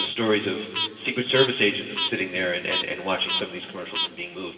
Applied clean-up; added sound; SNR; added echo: none; Frog; 5 dB; reverberation time 2.5 s.